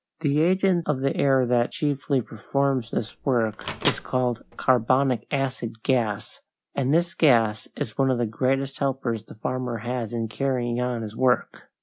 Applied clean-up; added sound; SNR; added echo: none; Microwave oven; 12 dB; none.